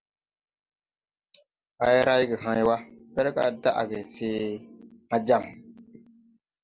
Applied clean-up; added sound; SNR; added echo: none; none; none; none.